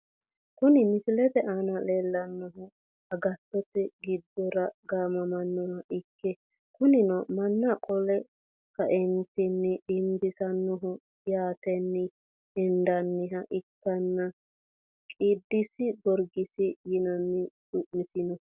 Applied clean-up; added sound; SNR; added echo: none; none; none; none.